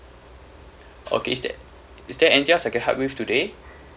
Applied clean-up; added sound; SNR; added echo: none; none; none; none.